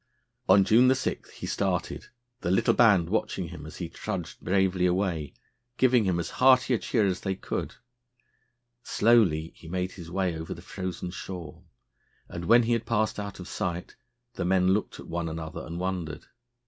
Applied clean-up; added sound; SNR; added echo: none; none; none; none.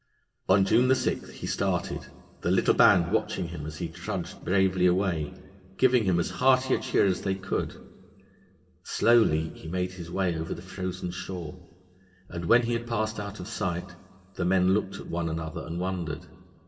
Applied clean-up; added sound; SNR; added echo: none; none; none; reverberation time 1.8 s.